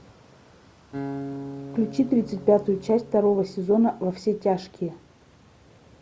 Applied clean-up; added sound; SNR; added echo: none; Acoustic guitar; 15 dB; none.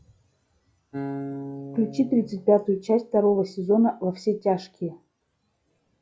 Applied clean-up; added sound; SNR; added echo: classical method log-MMSE.